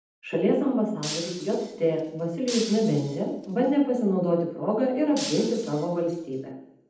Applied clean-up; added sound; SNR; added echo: none; Shatter; 14 dB; reverberation time 0.8 s.